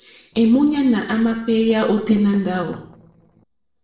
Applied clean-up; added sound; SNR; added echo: neural separator model SepFormer DNS4.